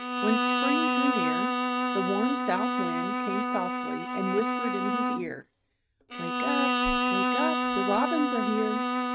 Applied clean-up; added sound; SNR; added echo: neural mask model RNNoise.